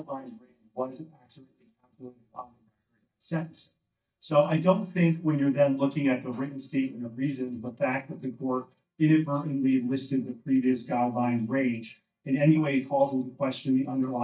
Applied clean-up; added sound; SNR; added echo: neural mask model DeepFilterNet 3.